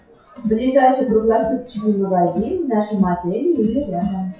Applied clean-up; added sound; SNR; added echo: classical method WPE with log-MMSE.